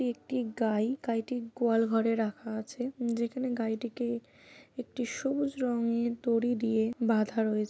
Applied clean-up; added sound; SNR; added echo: none; none; none; none.